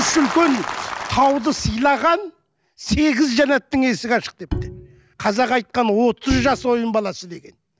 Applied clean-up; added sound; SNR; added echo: none; Bowed string instrument; 11 dB; none.